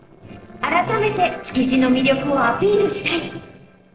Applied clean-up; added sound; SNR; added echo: neural separator model SepFormer DNS4.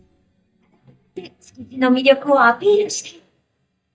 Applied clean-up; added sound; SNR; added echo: neural mask model DeepFilterNet 3.